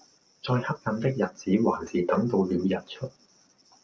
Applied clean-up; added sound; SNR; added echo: none; none; none; none.